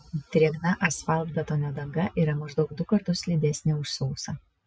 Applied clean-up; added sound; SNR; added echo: none; none; none; none.